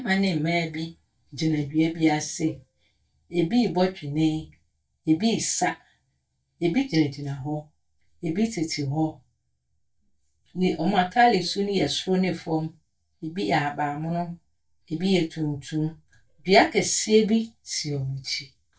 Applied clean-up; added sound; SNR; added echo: neural mask model DeepFilterNet 3.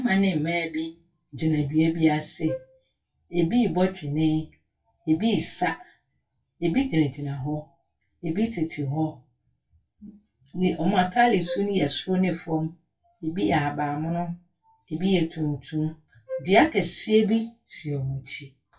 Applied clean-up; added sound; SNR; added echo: classical method WPE with log-MMSE.